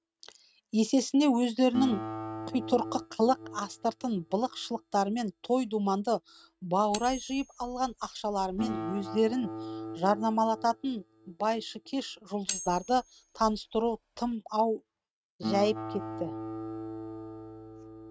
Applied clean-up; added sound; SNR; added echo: neural mask model RNNoise.